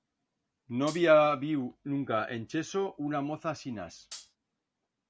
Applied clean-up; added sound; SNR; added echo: none; Hi-hat; 16 dB; none.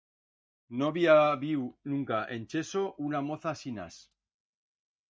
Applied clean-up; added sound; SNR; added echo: neural mask model DeepFilterNet 3.